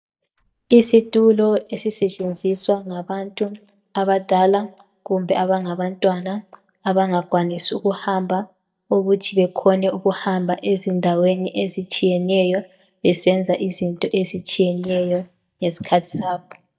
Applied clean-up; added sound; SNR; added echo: neural mask model DeepFilterNet 3.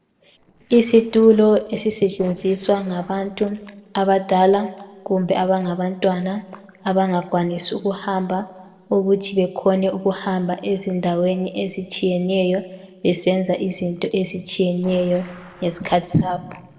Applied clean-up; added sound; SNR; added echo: neural separator model SepFormer DNS4.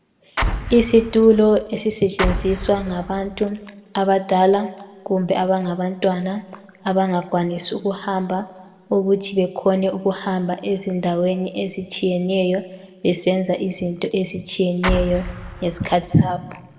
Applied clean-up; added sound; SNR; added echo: none; Explosion; 6 dB; reverberation time 1.7 s.